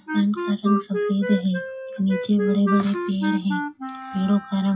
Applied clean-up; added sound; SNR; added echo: classical method WPE with log-MMSE.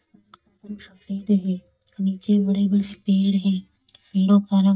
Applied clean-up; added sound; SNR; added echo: neural mask model DeepFilterNet 3.